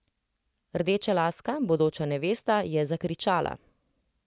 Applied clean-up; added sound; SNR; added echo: none; none; none; none.